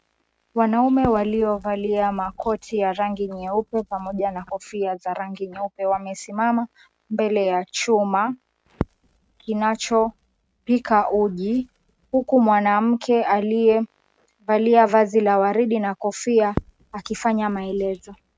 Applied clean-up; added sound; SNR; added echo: neural mask model RNNoise.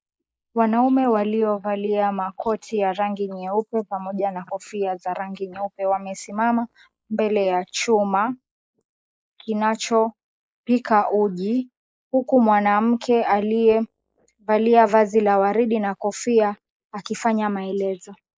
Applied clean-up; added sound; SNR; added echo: neural mask model Resemble Enhance denoiser.